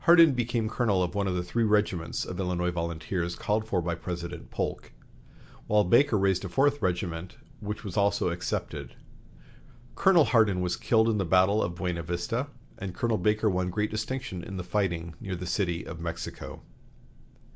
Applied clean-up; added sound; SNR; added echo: none; none; none; none.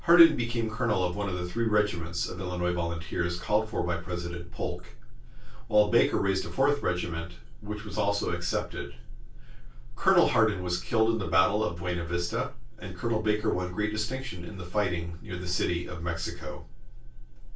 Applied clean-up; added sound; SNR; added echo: none; none; none; reverberation time 0.2 s.